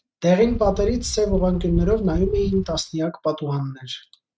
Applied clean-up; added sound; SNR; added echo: neural mask model RNNoise.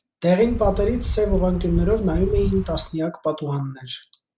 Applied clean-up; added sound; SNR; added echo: none; Wind; 3 dB; none.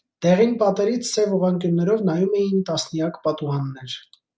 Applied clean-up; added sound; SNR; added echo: none; none; none; none.